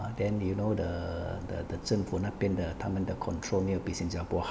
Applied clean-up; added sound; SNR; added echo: none; none; none; none.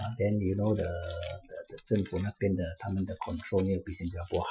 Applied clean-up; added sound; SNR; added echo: classical method Wiener filter.